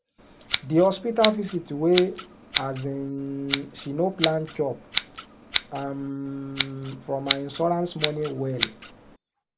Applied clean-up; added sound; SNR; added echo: none; Scissors; 5 dB; none.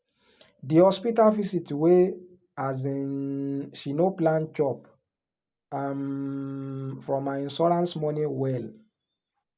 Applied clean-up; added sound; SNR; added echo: none; none; none; none.